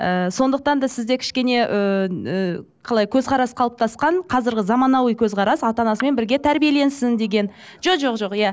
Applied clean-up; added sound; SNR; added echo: none; none; none; none.